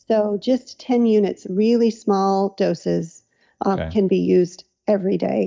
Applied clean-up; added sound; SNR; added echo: neural mask model DeepFilterNet 3.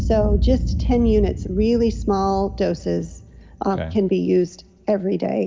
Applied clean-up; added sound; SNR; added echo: none; Boom; 5 dB; reverberation time 0.7 s.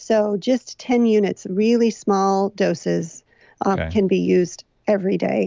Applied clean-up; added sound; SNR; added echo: none; none; none; none.